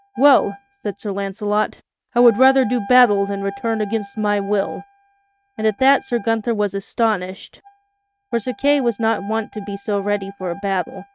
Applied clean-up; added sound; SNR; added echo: neural mask model RNNoise.